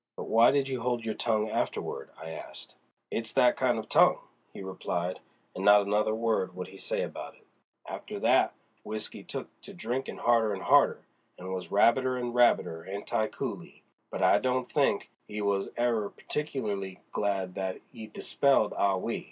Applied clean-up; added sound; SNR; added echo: none; none; none; none.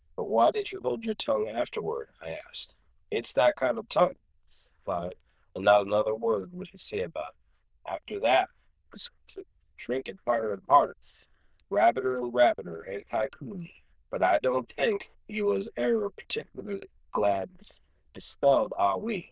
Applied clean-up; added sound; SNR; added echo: neural diffusion model UNIVERSE++.